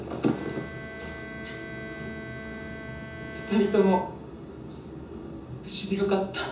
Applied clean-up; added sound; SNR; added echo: none; Bowed string instrument; 13 dB; reverberation time 0.6 s.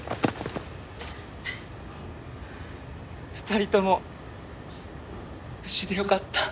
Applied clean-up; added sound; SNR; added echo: none; none; none; none.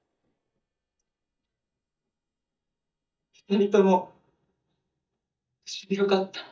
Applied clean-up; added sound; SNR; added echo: neural mask model DeepFilterNet 3.